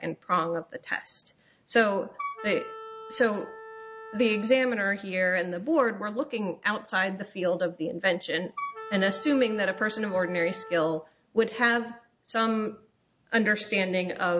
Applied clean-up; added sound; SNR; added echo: none; Wind instrument, woodwind instrument; 13 dB; none.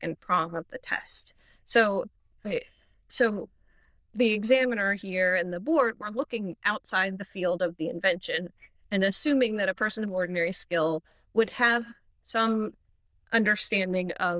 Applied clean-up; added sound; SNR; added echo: neural diffusion model UNIVERSE++.